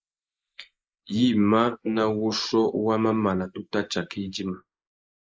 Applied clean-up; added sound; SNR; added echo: neural mask model Resemble Enhance denoiser.